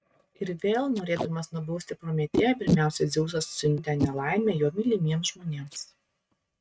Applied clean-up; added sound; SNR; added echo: neural mask model RNNoise.